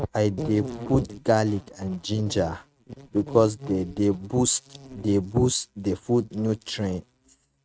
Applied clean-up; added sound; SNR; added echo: neural mask model RNNoise.